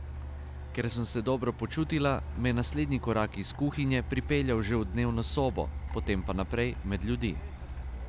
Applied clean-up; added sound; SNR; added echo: none; Truck; 7 dB; none.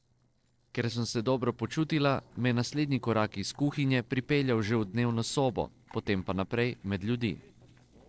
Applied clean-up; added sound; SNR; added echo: neural separator model SepFormer DNS4.